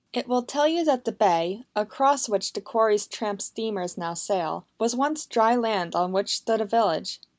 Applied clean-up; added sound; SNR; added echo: none; none; none; none.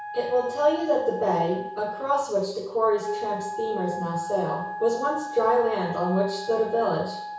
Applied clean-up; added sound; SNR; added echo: none; Wind instrument, woodwind instrument; 10 dB; reverberation time 0.6 s.